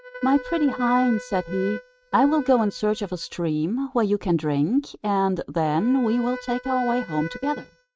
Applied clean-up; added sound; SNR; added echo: neural mask model RNNoise.